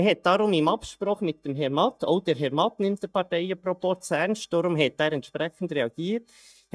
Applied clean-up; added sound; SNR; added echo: neural mask model DeepFilterNet 3.